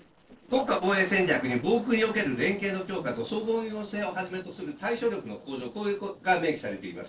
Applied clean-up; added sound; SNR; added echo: neural separator model SepFormer DNS4.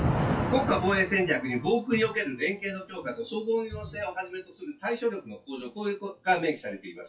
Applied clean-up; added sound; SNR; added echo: classical method WPE with log-MMSE.